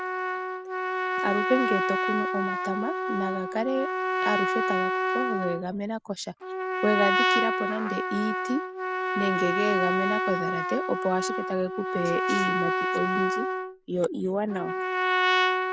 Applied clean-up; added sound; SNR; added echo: none; Trumpet; -3 dB; none.